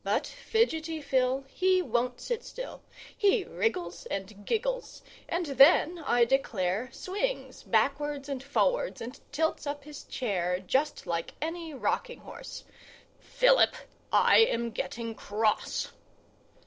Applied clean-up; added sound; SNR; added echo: neural separator model SepFormer DNS4.